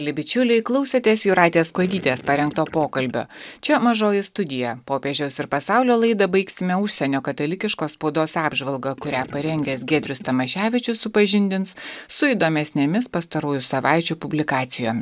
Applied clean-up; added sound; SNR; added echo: none; Gurgling; 17 dB; none.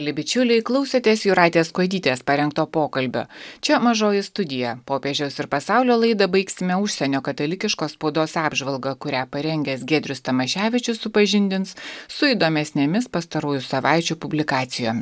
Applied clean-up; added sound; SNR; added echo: none; none; none; none.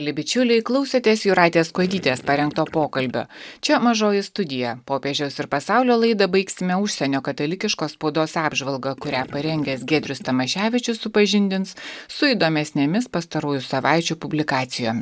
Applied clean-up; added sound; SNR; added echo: neural mask model DeepFilterNet 3.